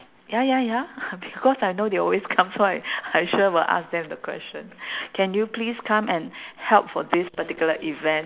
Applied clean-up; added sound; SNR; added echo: none; none; none; none.